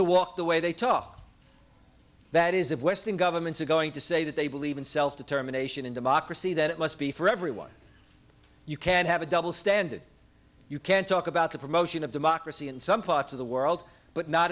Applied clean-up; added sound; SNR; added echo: none; none; none; none.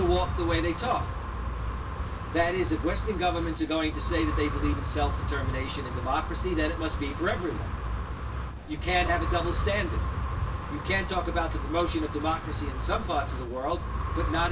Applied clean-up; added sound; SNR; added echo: none; Wind; 1 dB; reverberation time 0.1 s.